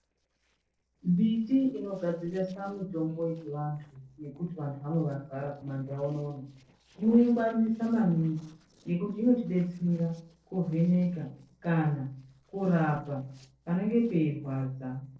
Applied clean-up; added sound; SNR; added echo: neural separator model SepFormer DNS4.